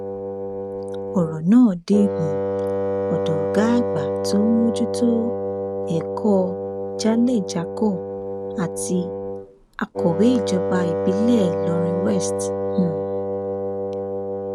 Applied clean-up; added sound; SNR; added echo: none; Wind instrument, woodwind instrument; 2 dB; none.